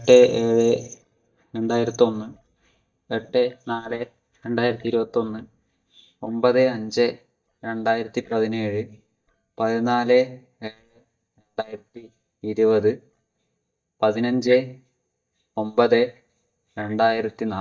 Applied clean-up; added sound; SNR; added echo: neural mask model DeepFilterNet 3.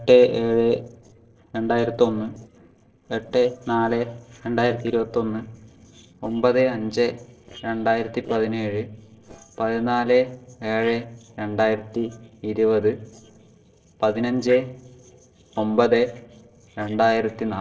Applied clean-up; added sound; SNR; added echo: neural separator model SepFormer DNS4.